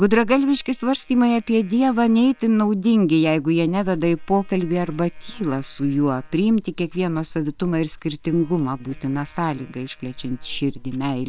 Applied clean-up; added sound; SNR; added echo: neural separator model SepFormer WHAM!.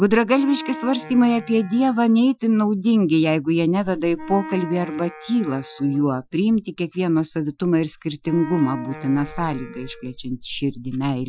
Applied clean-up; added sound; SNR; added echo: classical method Wiener filter.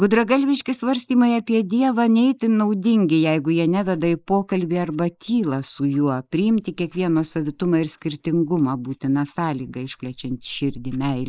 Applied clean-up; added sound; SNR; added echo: neural mask model Resemble Enhance denoiser.